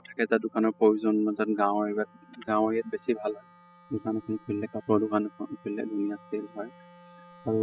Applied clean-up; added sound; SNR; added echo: classical method spectral subtraction.